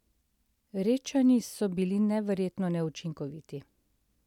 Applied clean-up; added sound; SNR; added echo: none; none; none; none.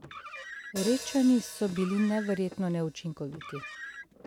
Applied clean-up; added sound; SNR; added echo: none; Hi-hat + Car; 13 dB; none.